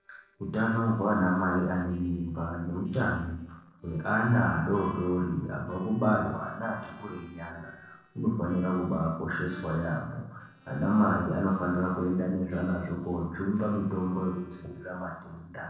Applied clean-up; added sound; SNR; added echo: neural separator model SepFormer DNS4.